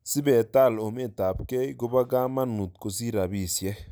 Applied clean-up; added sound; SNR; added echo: none; none; none; none.